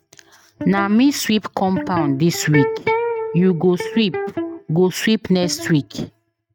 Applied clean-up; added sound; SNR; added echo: neural mask model RNNoise.